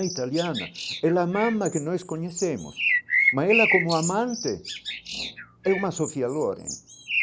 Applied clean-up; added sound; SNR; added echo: none; Bird; 2 dB; none.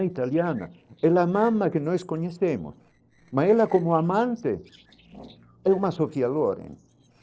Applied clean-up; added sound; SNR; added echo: neural separator model SepFormer DNS4.